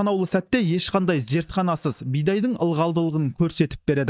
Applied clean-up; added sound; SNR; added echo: neural mask model DeepFilterNet 3.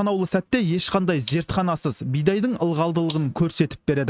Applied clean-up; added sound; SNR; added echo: neural mask model RNNoise.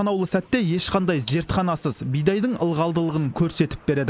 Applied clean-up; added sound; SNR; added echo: neural mask model Resemble Enhance denoiser.